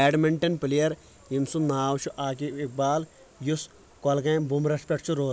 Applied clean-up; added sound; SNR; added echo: none; none; none; none.